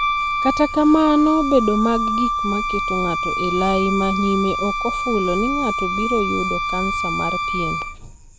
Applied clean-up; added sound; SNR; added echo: none; Wind instrument, woodwind instrument; 2 dB; none.